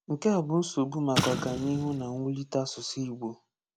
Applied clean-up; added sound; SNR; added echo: none; Explosion; 5 dB; none.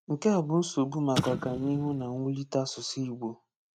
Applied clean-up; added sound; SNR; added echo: neural mask model RNNoise.